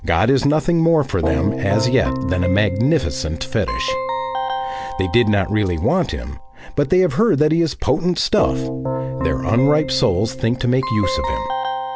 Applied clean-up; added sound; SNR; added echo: none; Keyboard (musical); 7 dB; none.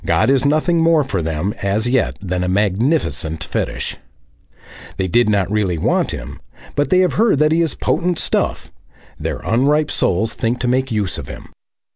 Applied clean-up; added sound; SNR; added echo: none; none; none; none.